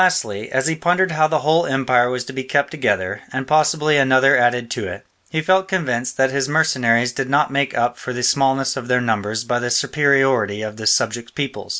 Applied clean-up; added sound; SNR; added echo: none; none; none; none.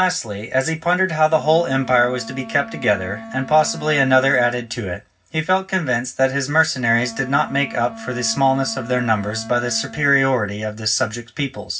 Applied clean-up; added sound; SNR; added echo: none; Wind instrument, woodwind instrument; 17 dB; reverberation time 0.4 s.